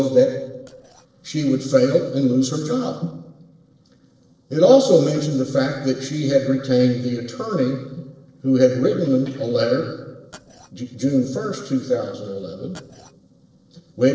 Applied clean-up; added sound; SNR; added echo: neural separator model SepFormer DNS4.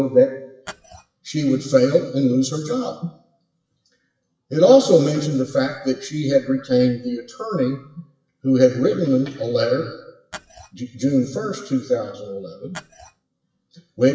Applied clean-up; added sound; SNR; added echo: classical method WPE with log-MMSE.